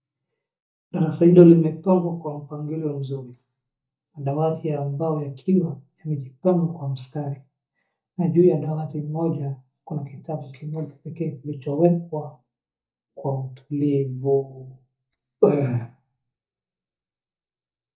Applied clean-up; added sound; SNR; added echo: neural mask model DeepFilterNet 3.